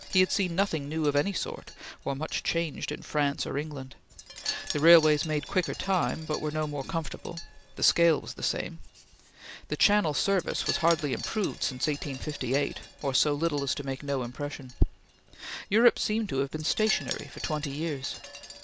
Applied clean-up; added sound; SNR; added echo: none; Wind chime; 15 dB; none.